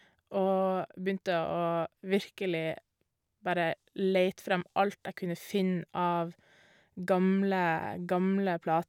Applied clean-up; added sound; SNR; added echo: none; none; none; none.